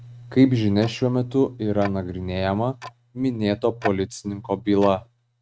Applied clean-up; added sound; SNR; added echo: neural mask model RNNoise.